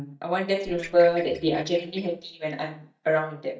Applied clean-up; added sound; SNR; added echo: neural mask model DeepFilterNet 3.